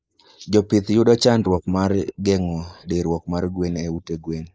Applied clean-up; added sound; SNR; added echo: neural mask model Resemble Enhance denoiser.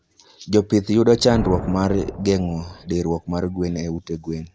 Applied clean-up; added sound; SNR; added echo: none; Thunder; 14 dB; none.